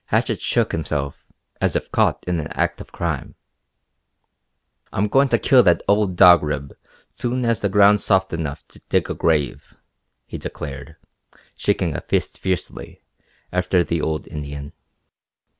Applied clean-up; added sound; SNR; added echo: none; none; none; none.